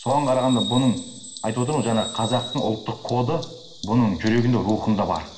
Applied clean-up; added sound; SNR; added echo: none; Bird vocalization, bird call, bird song; 14 dB; reverberation time 0.8 s.